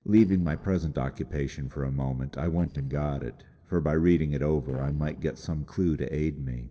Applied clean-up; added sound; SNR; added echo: neural separator model SepFormer DNS4.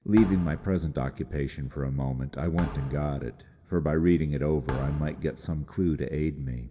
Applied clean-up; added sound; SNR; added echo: none; Thump, thud; 14 dB; reverberation time 1.3 s.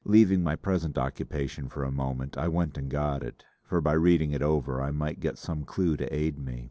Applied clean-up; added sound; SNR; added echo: none; none; none; none.